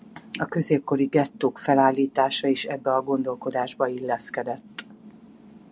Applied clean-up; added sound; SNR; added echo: none; none; none; none.